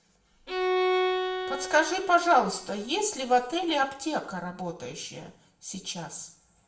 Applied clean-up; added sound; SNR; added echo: none; Bowed string instrument; 2 dB; reverberation time 0.5 s.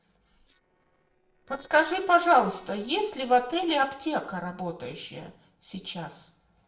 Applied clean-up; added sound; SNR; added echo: neural separator model SepFormer DNS4.